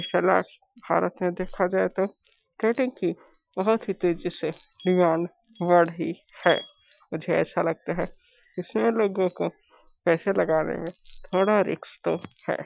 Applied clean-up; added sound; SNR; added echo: classical method Wiener filter.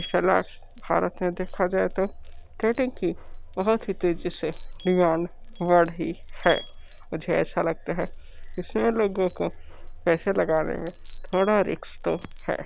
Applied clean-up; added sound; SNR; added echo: none; Glass; 9 dB; none.